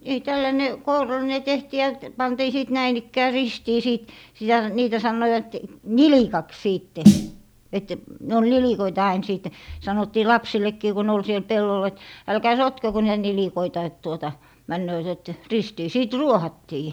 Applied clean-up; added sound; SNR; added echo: none; Snare drum; -2 dB; none.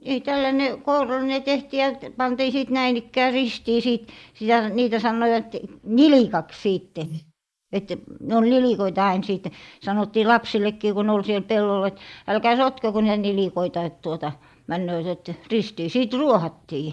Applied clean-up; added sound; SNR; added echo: neural mask model Resemble Enhance denoiser.